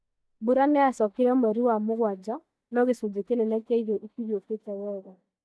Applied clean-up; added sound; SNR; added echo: neural mask model DeepFilterNet 3.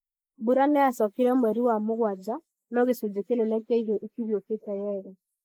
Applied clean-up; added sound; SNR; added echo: neural mask model Resemble Enhance denoiser.